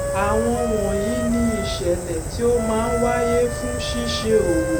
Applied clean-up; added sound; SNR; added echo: none; Wind instrument, woodwind instrument + Fire; 2 dB; none.